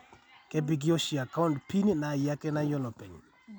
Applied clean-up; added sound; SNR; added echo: none; none; none; none.